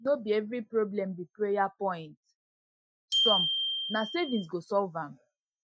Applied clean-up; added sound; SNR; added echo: classical method Wiener filter.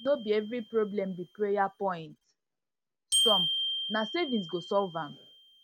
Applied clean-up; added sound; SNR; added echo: none; Glockenspiel; 3 dB; none.